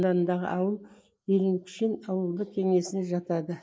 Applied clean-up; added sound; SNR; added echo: neural mask model Resemble Enhance denoiser.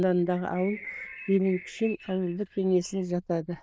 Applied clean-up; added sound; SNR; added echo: neural diffusion model UNIVERSE++.